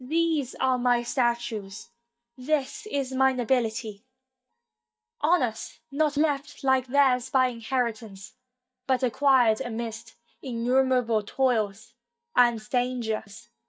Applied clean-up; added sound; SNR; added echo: neural mask model DeepFilterNet 3.